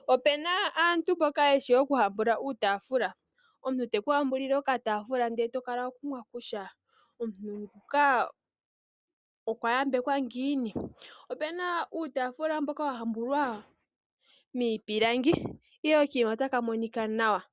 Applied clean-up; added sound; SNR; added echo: none; none; none; none.